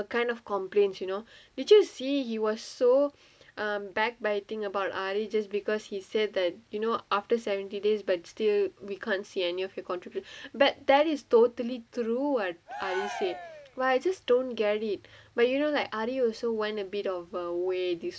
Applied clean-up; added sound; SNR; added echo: none; Cheering; 13 dB; none.